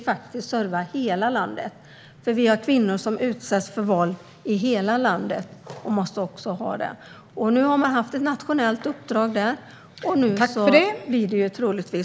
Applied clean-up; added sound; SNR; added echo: none; none; none; none.